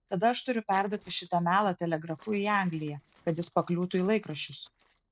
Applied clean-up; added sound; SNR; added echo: neural separator model SepFormer DNS4.